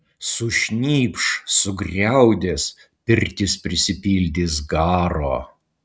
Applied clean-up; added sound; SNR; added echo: none; none; none; none.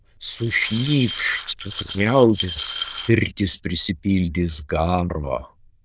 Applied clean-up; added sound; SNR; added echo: neural diffusion model UNIVERSE++.